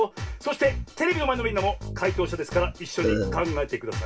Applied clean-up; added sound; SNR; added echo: none; Burping, eructation; 1 dB; reverberation time 0.2 s.